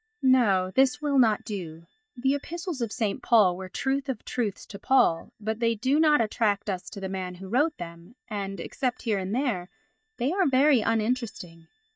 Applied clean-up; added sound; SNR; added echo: neural mask model DeepFilterNet 3.